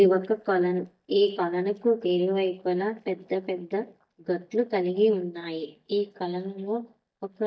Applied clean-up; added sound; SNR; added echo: neural mask model DeepFilterNet 3.